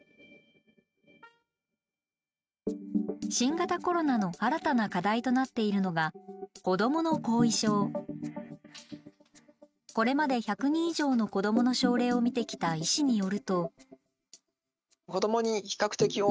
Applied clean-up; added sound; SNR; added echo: neural mask model RNNoise.